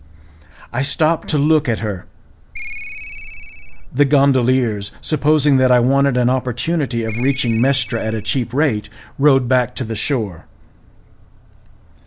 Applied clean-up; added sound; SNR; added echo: none; Ringtone + Chirp, tweet; 10 dB; none.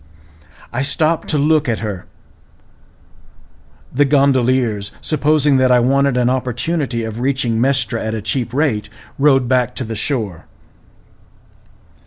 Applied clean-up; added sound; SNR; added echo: none; none; none; none.